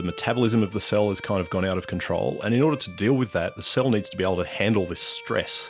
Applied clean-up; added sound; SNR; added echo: none; Bowed string instrument; 18 dB; none.